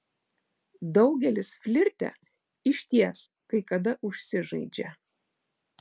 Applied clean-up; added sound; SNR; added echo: none; none; none; none.